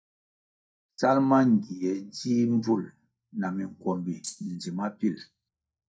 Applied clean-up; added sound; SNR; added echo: neural mask model DeepFilterNet 3.